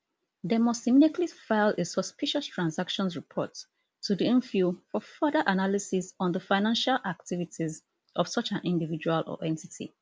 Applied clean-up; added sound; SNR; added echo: none; none; none; none.